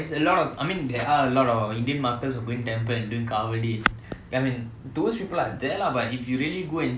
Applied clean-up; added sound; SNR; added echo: none; none; none; none.